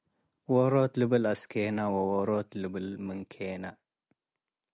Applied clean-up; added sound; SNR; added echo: none; none; none; none.